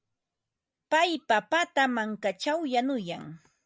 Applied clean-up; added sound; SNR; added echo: none; none; none; none.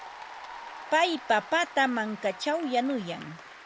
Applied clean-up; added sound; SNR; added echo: none; Applause / Cheering; 15 dB; none.